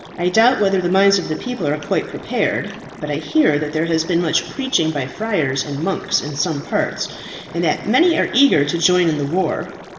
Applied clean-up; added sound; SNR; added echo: none; Liquid; 17 dB; reverberation time 2.6 s.